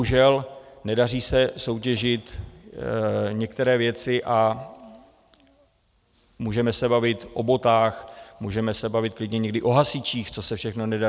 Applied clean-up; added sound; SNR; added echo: none; none; none; none.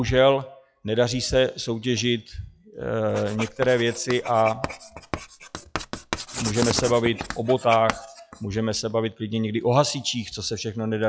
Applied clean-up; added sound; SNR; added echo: classical method log-MMSE.